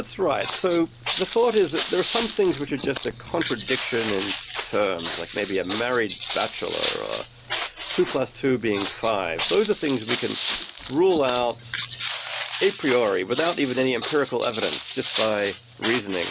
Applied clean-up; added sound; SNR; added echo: none; Walk, footsteps; 1 dB; none.